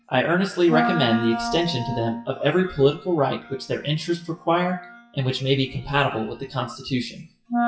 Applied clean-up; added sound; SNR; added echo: classical method WPE with log-MMSE.